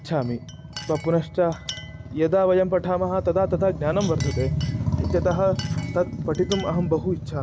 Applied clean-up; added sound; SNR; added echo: none; Chink, clink; 19 dB; none.